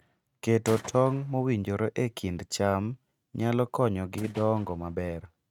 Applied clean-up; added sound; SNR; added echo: neural mask model RNNoise.